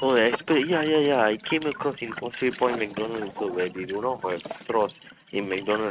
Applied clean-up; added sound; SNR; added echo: neural mask model RNNoise.